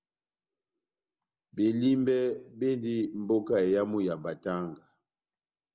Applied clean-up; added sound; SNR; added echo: none; none; none; none.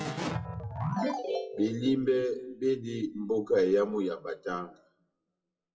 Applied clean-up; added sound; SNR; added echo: classical method WPE with log-MMSE.